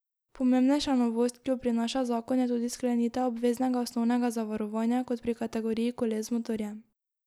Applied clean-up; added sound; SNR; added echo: none; none; none; none.